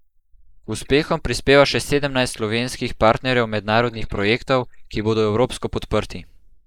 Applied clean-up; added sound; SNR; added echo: neural mask model Resemble Enhance denoiser.